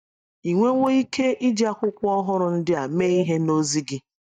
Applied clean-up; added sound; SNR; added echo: neural mask model DeepFilterNet 3.